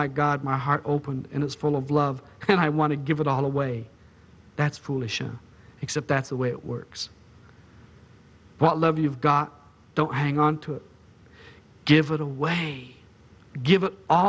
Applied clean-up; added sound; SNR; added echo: none; none; none; none.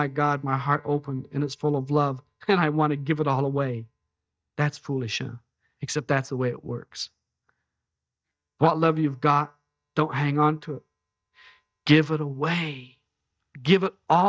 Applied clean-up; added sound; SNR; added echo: neural mask model DeepFilterNet 3.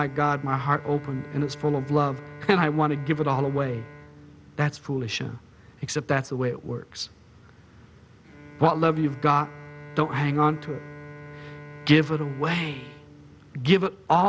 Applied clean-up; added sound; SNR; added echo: none; Bowed string instrument; 18 dB; none.